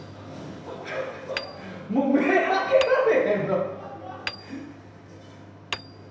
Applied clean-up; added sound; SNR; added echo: none; Hammer; 16 dB; reverberation time 0.9 s.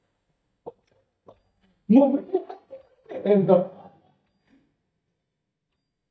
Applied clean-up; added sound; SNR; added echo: neural mask model DeepFilterNet 3.